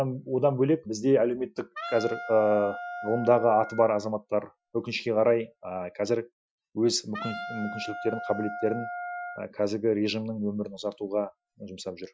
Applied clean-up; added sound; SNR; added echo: classical method Wiener filter.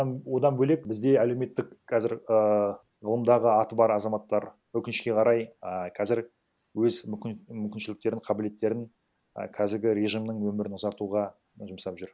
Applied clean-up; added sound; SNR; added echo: none; none; none; none.